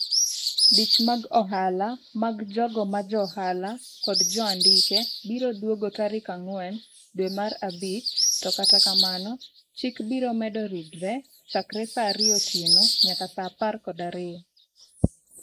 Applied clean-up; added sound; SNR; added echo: neural mask model Resemble Enhance denoiser.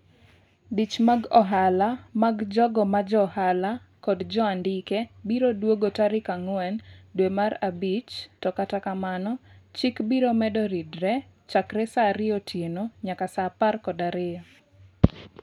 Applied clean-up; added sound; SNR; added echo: none; none; none; none.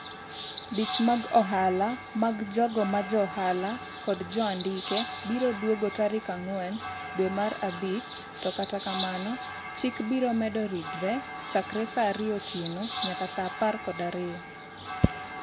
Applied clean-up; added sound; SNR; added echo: none; Bird; -3 dB; none.